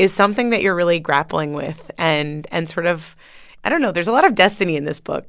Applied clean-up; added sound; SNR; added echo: none; none; none; none.